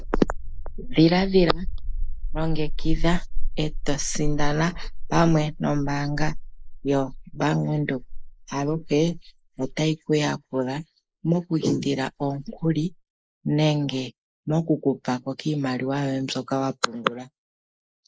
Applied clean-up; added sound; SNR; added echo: neural mask model Resemble Enhance denoiser.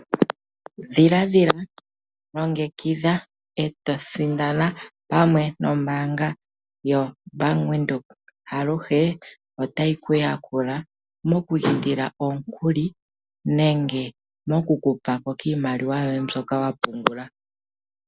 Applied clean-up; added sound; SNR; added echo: none; none; none; none.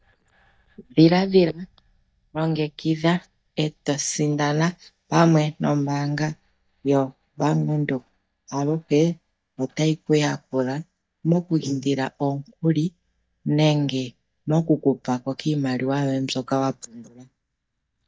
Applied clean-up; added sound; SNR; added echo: neural mask model DeepFilterNet 3.